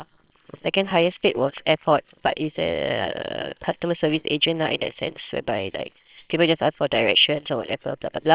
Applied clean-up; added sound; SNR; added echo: neural separator model SepFormer WHAMR!.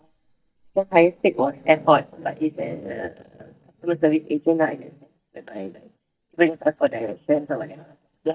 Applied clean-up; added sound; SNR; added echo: neural mask model DeepFilterNet 3.